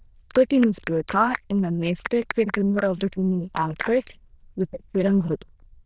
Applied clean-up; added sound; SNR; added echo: neural diffusion model UNIVERSE++.